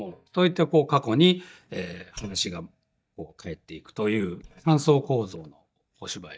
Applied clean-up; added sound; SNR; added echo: neural mask model DeepFilterNet 3.